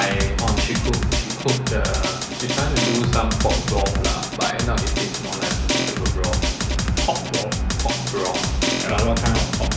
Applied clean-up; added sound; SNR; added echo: none; Drum; -2 dB; none.